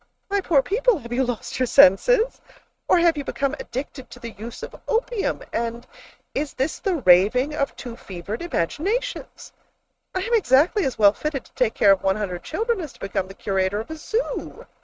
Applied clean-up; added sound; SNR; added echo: neural mask model RNNoise.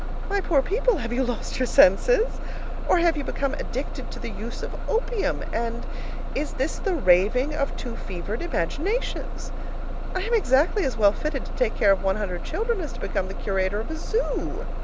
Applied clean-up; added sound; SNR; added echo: none; Bus; 1 dB; none.